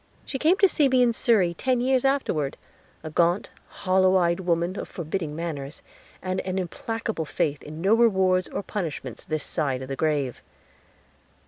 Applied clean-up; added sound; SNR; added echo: none; none; none; none.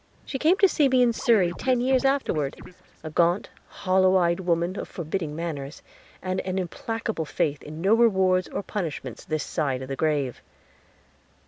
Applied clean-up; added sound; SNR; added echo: none; Scratching (performance technique); 15 dB; none.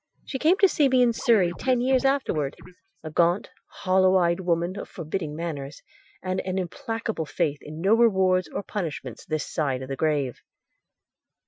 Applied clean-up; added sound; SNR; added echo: classical method Wiener filter.